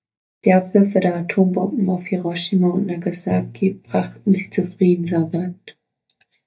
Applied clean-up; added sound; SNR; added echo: neural mask model DeepFilterNet 3.